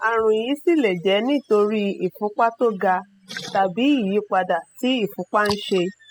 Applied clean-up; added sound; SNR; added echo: classical method spectral subtraction.